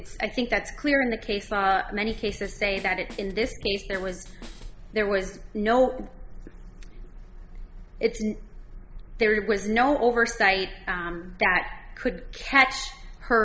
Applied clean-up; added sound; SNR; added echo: none; Drum kit; 19 dB; none.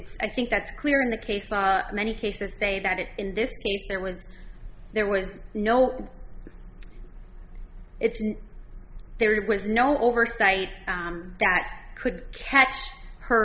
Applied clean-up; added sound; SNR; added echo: none; none; none; none.